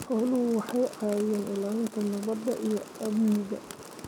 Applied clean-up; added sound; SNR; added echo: none; Rain; 14 dB; none.